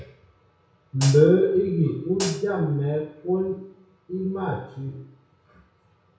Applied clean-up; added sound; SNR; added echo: none; Hi-hat; 9 dB; reverberation time 0.6 s.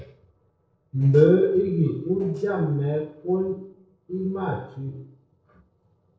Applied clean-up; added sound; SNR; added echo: neural separator model SepFormer DNS4.